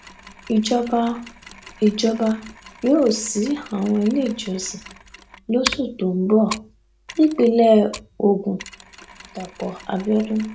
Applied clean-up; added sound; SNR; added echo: none; Mechanisms; 17 dB; none.